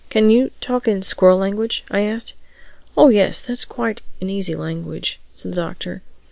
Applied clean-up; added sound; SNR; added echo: none; none; none; none.